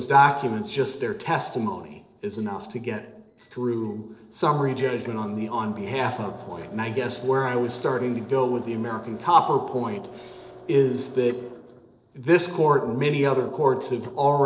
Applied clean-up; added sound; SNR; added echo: neural separator model SepFormer DNS4.